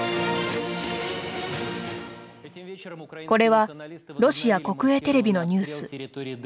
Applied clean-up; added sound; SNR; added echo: none; none; none; none.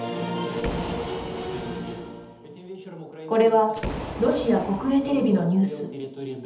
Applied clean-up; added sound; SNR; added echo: none; Boom; 12 dB; reverberation time 0.8 s.